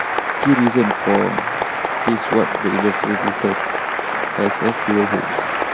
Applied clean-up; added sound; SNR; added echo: none; Applause; 0 dB; none.